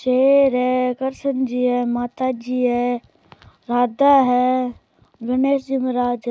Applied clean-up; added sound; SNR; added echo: none; none; none; none.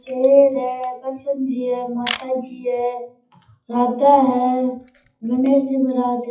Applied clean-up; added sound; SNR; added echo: classical method WPE with log-MMSE.